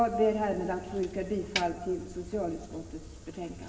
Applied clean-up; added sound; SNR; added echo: none; Snare drum; 7 dB; reverberation time 2.0 s.